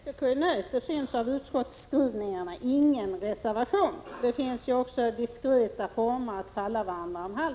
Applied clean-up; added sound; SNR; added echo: none; none; none; none.